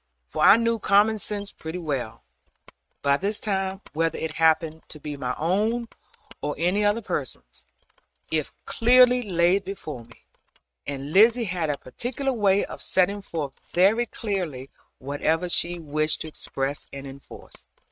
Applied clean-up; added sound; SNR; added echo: neural mask model RNNoise.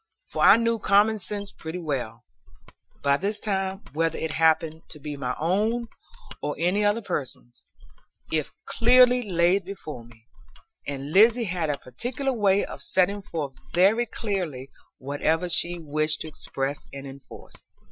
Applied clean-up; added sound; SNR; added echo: classical method Wiener filter.